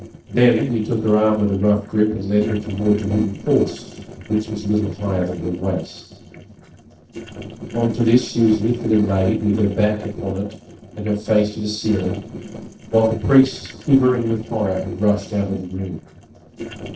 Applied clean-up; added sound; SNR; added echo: neural separator model SepFormer DNS4.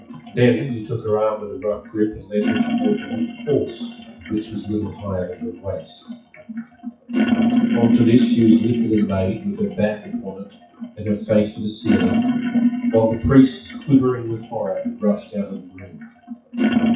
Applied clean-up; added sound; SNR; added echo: classical method WPE with log-MMSE.